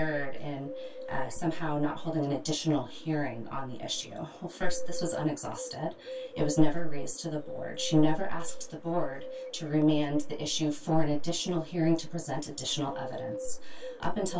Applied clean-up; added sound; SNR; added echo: none; Bird; 15 dB; reverberation time 0.1 s.